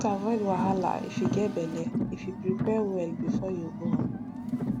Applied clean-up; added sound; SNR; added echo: none; Car; 1 dB; none.